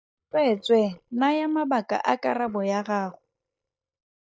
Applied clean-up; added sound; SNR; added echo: neural mask model DeepFilterNet 3.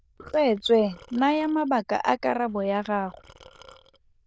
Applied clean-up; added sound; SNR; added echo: neural diffusion model UNIVERSE++.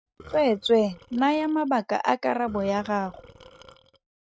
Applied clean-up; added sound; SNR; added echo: neural mask model RNNoise.